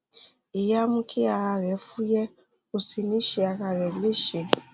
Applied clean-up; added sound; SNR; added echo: none; none; none; none.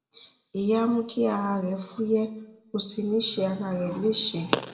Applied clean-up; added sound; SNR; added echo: none; none; none; reverberation time 0.8 s.